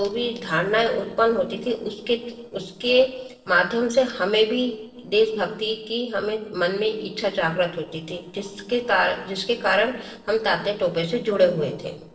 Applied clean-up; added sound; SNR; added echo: neural separator model SepFormer DNS4.